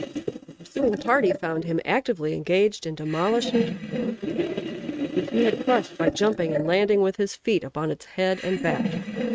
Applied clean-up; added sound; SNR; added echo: neural mask model RNNoise.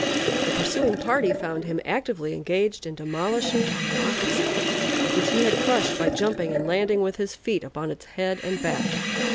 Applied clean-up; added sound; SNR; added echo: none; Sink (filling or washing); 1 dB; none.